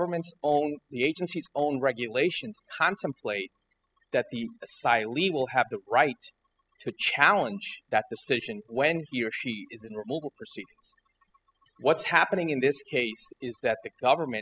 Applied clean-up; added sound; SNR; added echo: classical method spectral subtraction.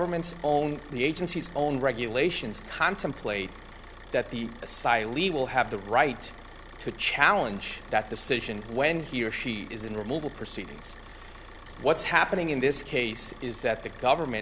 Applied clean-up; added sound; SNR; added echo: none; Idling / Car; 17 dB; none.